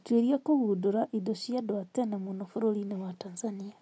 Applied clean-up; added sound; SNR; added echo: none; none; none; none.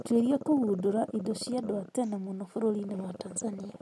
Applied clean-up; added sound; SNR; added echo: none; Growling; 14 dB; none.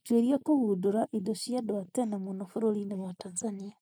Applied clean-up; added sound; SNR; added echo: neural mask model Resemble Enhance denoiser.